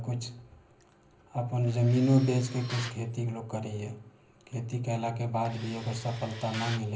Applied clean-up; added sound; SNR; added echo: none; Tools; 17 dB; reverberation time 0.5 s.